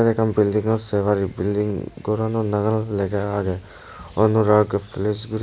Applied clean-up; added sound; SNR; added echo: none; none; none; none.